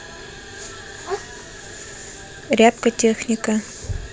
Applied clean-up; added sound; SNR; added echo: none; none; none; none.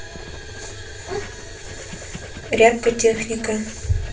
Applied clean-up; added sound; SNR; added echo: none; Writing; 18 dB; reverberation time 0.3 s.